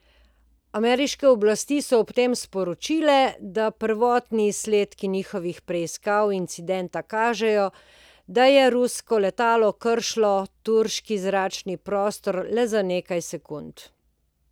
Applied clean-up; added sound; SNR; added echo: none; none; none; none.